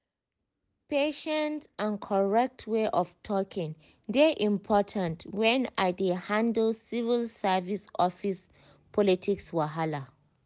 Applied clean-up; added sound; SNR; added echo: none; none; none; none.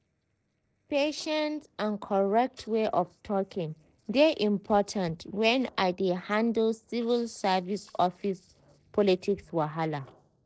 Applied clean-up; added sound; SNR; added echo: neural separator model SepFormer DNS4.